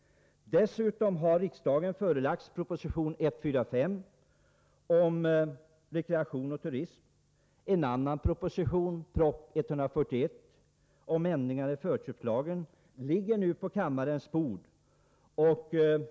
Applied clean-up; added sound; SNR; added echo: none; none; none; none.